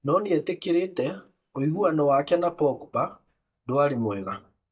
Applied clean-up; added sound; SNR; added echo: neural mask model DeepFilterNet 3.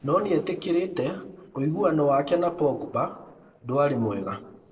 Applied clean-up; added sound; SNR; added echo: neural separator model SepFormer DNS4.